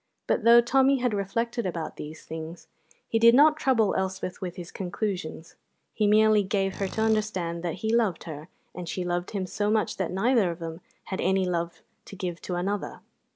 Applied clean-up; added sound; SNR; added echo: none; Tools; 18 dB; none.